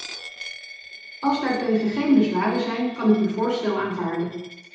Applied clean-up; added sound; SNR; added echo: none; Coin (dropping); 17 dB; reverberation time 0.8 s.